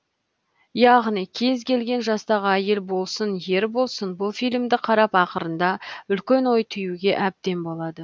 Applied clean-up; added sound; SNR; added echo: none; none; none; none.